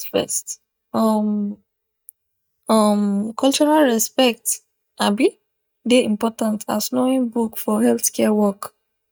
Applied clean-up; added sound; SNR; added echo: neural mask model DeepFilterNet 3.